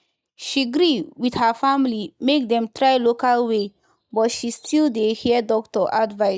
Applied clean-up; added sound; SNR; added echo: neural mask model DeepFilterNet 3.